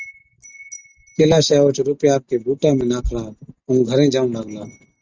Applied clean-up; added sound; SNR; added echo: neural mask model RNNoise.